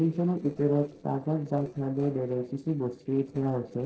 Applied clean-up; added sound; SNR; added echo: neural separator model SepFormer DNS4.